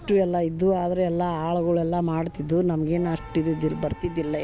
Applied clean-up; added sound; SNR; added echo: none; none; none; none.